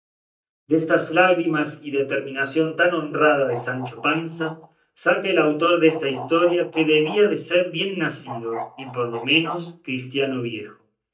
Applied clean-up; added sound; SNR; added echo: neural mask model DeepFilterNet 3.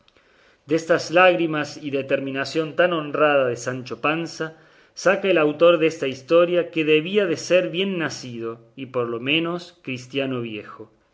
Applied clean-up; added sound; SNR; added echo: none; none; none; none.